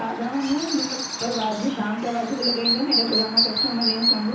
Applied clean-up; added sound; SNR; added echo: none; Chirp, tweet; 0 dB; reverberation time 0.7 s.